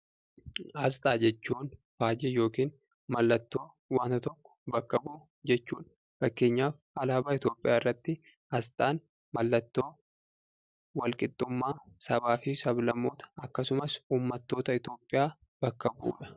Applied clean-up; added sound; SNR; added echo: none; none; none; none.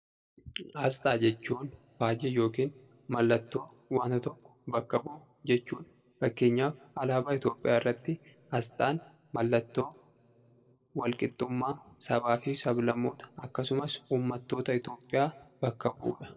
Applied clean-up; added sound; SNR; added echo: none; none; none; reverberation time 0.8 s.